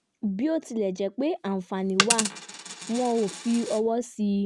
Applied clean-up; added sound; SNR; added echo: none; Coin (dropping); 6 dB; none.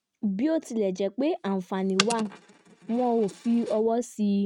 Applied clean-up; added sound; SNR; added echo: neural mask model RNNoise.